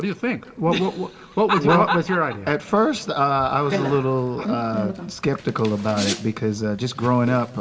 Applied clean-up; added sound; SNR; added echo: none; Bicycle; 12 dB; reverberation time 0.3 s.